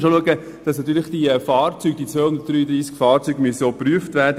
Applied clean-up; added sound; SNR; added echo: none; none; none; none.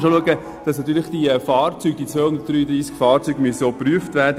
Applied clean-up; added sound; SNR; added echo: none; Piano; 19 dB; none.